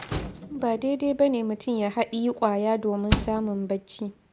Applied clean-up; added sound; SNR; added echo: none; Slam; 7 dB; none.